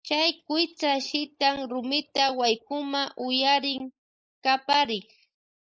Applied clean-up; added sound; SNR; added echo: neural mask model Resemble Enhance denoiser.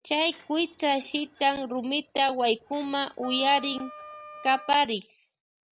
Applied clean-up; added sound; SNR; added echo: none; Door / Chime + Wind instrument, woodwind instrument; 19 dB; none.